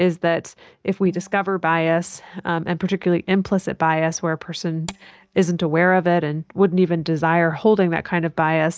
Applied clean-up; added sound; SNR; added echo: neural mask model DeepFilterNet 3.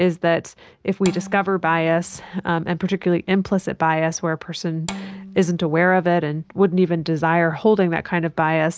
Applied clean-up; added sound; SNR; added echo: none; Bowed string instrument; 19 dB; none.